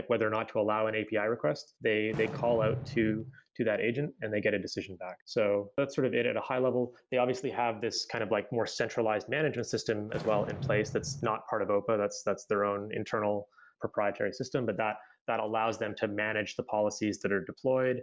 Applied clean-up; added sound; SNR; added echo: none; Fireworks; 7 dB; none.